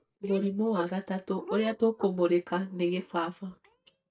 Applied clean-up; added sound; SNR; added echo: neural mask model DeepFilterNet 3.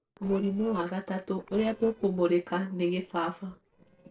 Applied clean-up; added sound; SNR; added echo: neural separator model SepFormer DNS4.